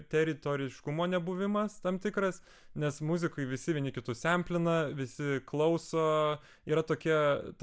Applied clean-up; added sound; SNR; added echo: none; none; none; none.